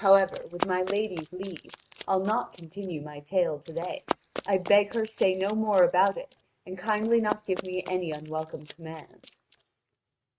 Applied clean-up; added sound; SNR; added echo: neural mask model RNNoise.